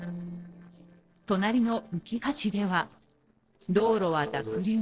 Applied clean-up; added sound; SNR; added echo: neural separator model SepFormer DNS4.